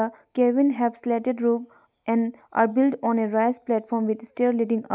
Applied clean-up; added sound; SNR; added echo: none; none; none; none.